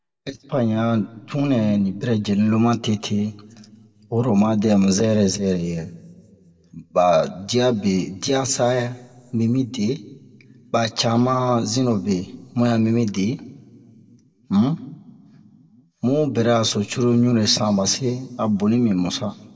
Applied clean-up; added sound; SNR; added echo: none; none; none; reverberation time 0.9 s.